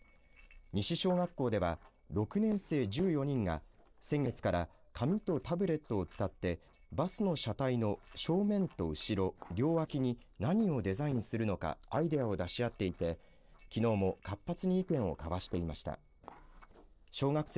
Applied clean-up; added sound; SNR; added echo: neural separator model SepFormer DNS4.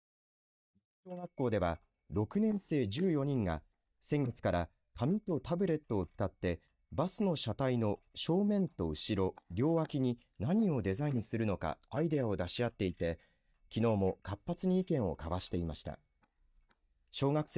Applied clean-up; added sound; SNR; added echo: neural mask model DeepFilterNet 3.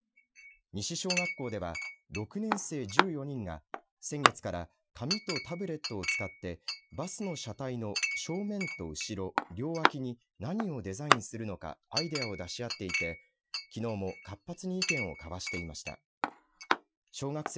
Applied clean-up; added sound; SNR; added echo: classical method Wiener filter.